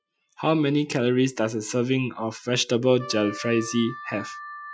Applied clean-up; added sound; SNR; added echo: classical method Wiener filter.